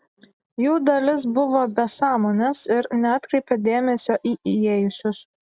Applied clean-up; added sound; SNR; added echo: none; none; none; none.